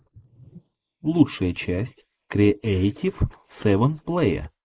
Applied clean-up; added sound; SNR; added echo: neural mask model Resemble Enhance denoiser.